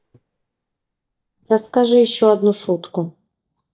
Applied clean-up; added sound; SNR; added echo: neural mask model DeepFilterNet 3.